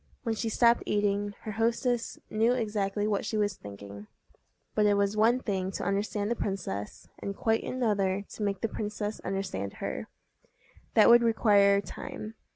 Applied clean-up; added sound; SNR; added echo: none; none; none; none.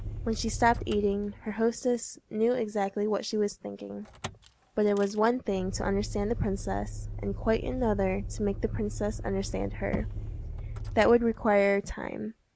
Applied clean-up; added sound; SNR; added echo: none; Motor vehicle (road); 9 dB; none.